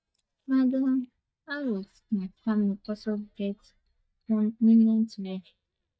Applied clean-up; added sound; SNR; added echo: neural mask model DeepFilterNet 3.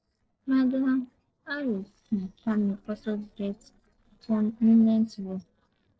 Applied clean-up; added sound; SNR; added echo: neural separator model SepFormer DNS4.